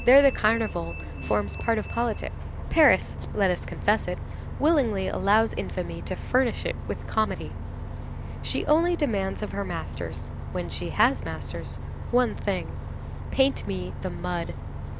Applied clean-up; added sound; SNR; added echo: none; Bus; 7 dB; none.